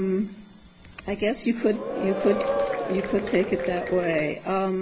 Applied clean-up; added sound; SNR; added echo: none; Applause / Crowd / Cheering; 4 dB; none.